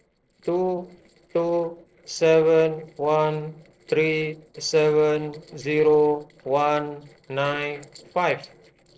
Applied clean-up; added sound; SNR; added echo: neural separator model SepFormer DNS4.